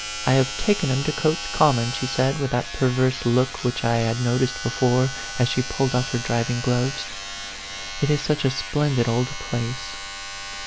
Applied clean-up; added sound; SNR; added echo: none; Domestic sounds, home sounds; 10 dB; none.